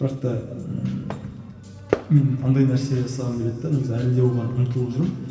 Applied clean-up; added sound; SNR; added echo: none; Fireworks; 12 dB; reverberation time 2.4 s.